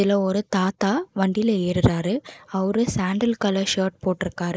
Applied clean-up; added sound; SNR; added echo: neural mask model Resemble Enhance denoiser.